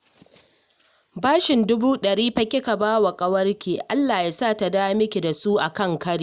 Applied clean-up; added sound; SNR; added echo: none; none; none; none.